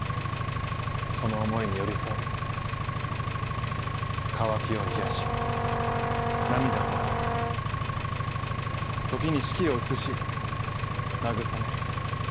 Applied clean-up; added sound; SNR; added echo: none; Engine + Brass instrument; -5 dB; none.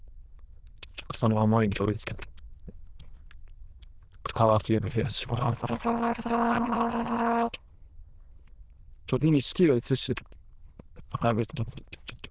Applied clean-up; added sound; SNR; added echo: neural diffusion model UNIVERSE++.